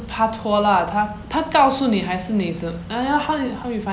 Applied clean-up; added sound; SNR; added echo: none; none; none; none.